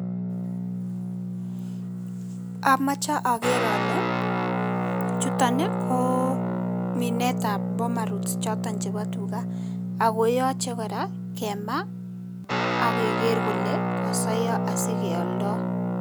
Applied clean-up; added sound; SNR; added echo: none; Guitar; -2 dB; none.